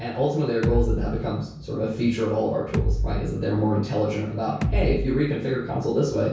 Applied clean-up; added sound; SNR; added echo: none; Bass drum; 3 dB; reverberation time 0.6 s.